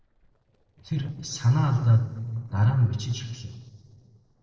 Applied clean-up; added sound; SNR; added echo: neural separator model SepFormer DNS4.